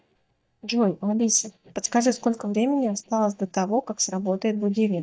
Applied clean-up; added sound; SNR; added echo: neural mask model DeepFilterNet 3.